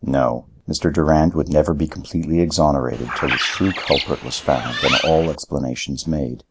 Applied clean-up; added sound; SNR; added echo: none; Bird; 5 dB; none.